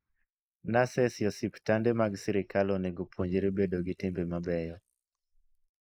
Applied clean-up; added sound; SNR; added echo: neural mask model Resemble Enhance denoiser.